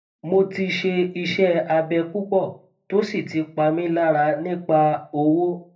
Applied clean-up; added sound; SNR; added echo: none; none; none; reverberation time 0.3 s.